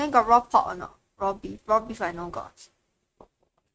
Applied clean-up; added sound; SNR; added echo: neural mask model RNNoise.